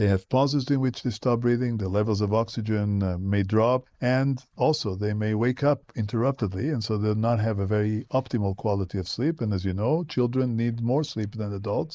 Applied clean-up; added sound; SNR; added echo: neural mask model Resemble Enhance denoiser.